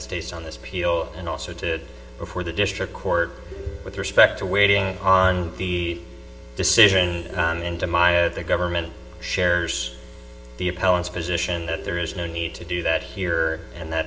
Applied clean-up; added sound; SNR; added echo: none; Plucked string instrument; 20 dB; reverberation time 1.4 s.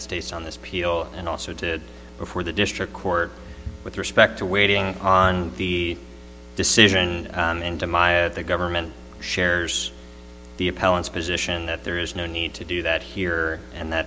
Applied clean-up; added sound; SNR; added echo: none; none; none; none.